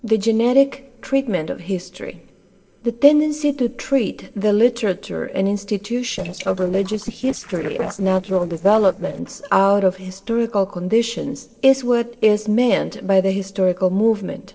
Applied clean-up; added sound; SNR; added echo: neural separator model SepFormer DNS4.